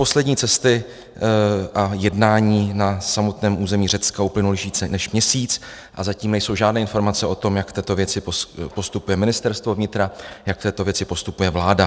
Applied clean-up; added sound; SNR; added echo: none; none; none; none.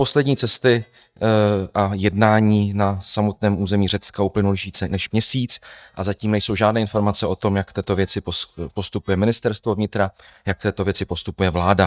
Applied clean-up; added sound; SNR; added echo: neural mask model DeepFilterNet 3.